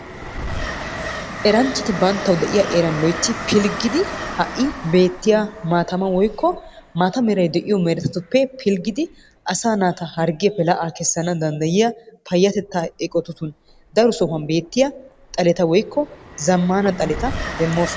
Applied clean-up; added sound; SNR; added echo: none; Train; 12 dB; none.